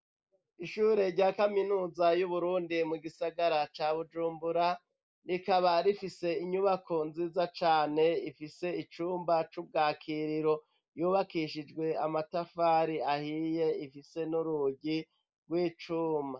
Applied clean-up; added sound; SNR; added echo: neural mask model Resemble Enhance denoiser.